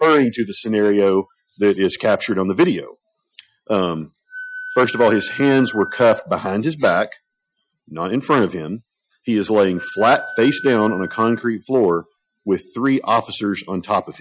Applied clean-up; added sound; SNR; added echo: classical method Wiener filter.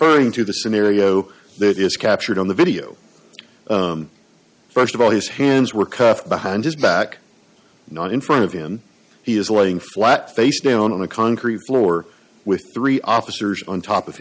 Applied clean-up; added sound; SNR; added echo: none; none; none; none.